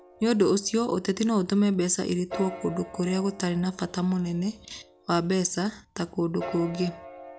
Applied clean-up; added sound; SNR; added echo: none; Piano; 17 dB; none.